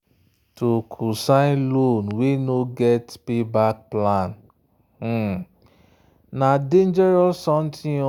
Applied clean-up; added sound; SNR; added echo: none; none; none; none.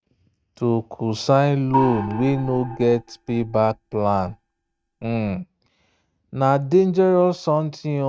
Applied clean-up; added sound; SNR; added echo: neural mask model RNNoise.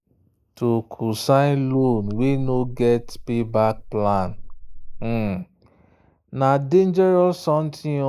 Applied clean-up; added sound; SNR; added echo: neural mask model Resemble Enhance denoiser.